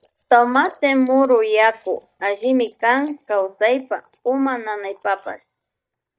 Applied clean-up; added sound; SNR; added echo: neural mask model DeepFilterNet 3.